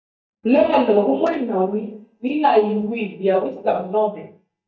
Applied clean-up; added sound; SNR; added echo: neural mask model DeepFilterNet 3.